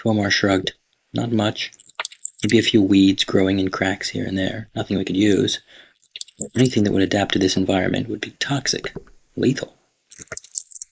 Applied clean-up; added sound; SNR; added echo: neural mask model Resemble Enhance denoiser.